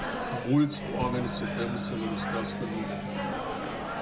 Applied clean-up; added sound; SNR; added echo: none; Microwave oven; 0 dB; none.